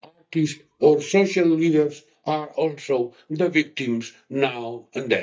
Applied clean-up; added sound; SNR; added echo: neural mask model DeepFilterNet 3.